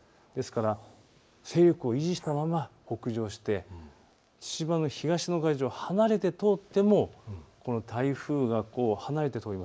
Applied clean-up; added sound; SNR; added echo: neural mask model Resemble Enhance denoiser.